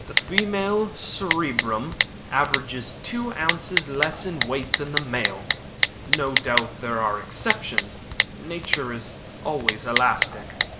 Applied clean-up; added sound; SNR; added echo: none; Typing; 0 dB; reverberation time 0.6 s.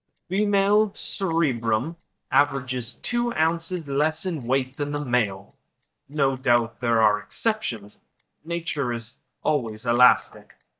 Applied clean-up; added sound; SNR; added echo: neural mask model DeepFilterNet 3.